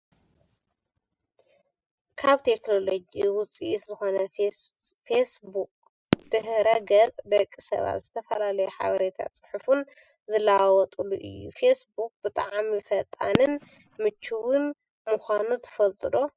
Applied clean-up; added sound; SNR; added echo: classical method spectral subtraction.